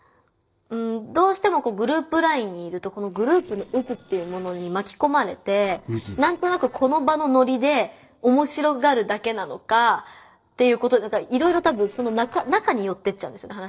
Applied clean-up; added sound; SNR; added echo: neural separator model SepFormer DNS4.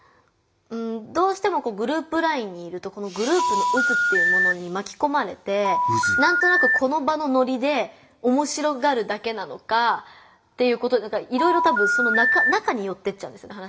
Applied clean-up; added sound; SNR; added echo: none; Telephone; -4 dB; reverberation time 0.5 s.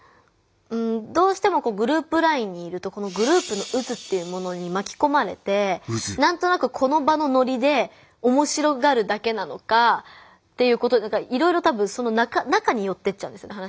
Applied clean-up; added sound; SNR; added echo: none; none; none; none.